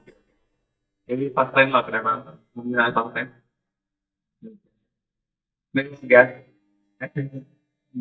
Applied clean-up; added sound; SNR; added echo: neural mask model DeepFilterNet 3.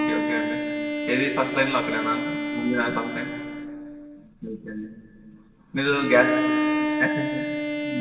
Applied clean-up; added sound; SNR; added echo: none; Bowed string instrument; 1 dB; reverberation time 2.4 s.